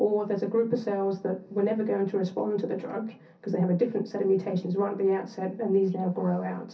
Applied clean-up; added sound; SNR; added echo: none; none; none; reverberation time 0.3 s.